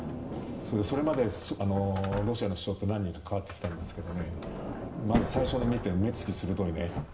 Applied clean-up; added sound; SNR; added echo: none; Sliding door; 6 dB; reverberation time 1.9 s.